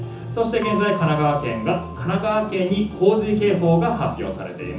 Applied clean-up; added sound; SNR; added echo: none; Percussion; 13 dB; reverberation time 0.6 s.